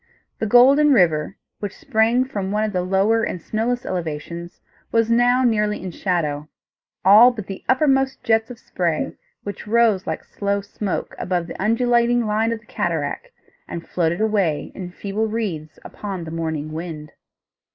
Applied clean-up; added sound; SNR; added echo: neural mask model Resemble Enhance denoiser.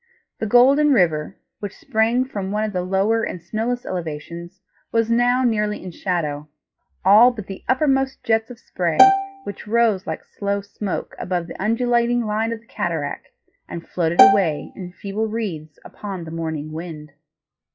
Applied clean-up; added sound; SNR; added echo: classical method log-MMSE.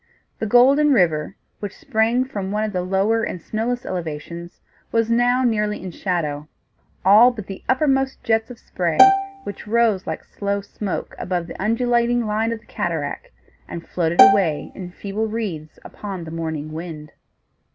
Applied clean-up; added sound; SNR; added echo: none; Bowed string instrument; -3 dB; none.